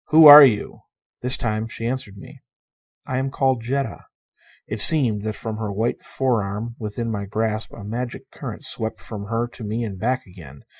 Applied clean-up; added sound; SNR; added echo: neural mask model Resemble Enhance denoiser.